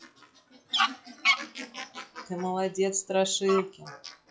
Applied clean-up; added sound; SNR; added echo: classical method log-MMSE.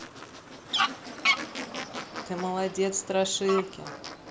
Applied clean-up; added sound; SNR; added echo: none; Fowl; 1 dB; none.